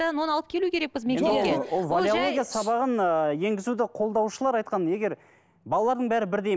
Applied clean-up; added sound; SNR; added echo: none; none; none; none.